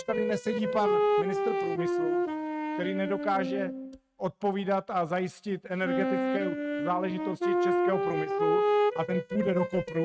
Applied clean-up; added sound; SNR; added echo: neural mask model RNNoise.